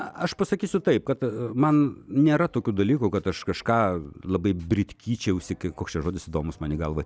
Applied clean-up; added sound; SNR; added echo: none; none; none; none.